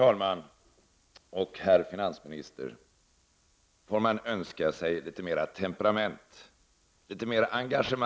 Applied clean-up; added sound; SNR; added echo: none; none; none; none.